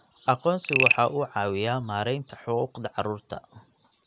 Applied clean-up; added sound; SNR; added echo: none; Frog; 2 dB; none.